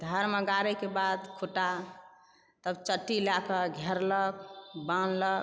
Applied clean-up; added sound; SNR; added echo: none; none; none; none.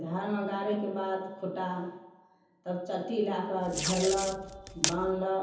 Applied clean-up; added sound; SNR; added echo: none; Packing tape, duct tape; 3 dB; reverberation time 0.7 s.